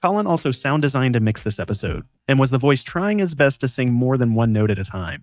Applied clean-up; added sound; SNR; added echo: neural mask model DeepFilterNet 3.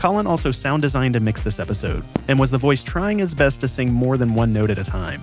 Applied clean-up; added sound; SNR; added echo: none; Fireworks; 18 dB; none.